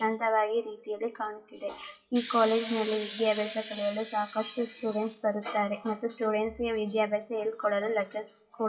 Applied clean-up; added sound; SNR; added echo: classical method WPE with log-MMSE.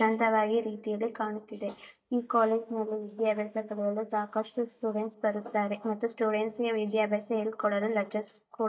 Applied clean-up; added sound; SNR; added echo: neural mask model DeepFilterNet 3.